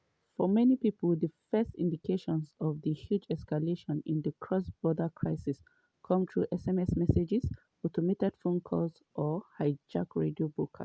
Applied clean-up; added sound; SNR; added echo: none; none; none; none.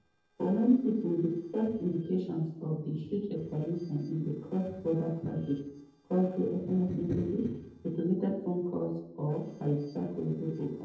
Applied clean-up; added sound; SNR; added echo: neural separator model SepFormer DNS4.